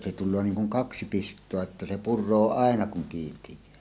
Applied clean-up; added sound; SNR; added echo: none; none; none; none.